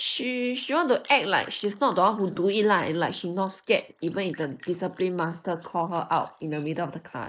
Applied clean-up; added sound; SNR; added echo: neural mask model Resemble Enhance denoiser.